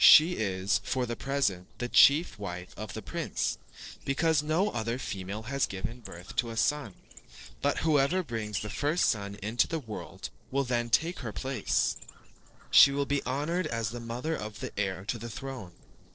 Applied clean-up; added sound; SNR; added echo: neural separator model SepFormer DNS4.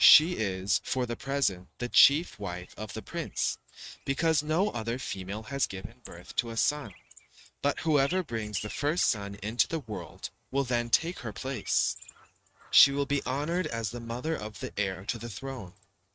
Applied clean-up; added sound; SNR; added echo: neural mask model RNNoise.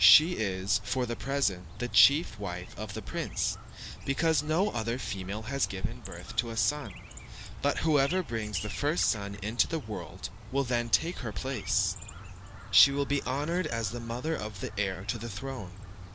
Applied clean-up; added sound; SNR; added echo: none; Chirp, tweet; 12 dB; none.